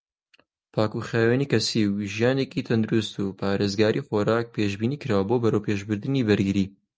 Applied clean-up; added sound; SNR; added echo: none; none; none; none.